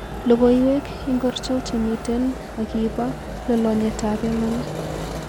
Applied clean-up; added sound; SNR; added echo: none; Traffic noise, roadway noise; 10 dB; none.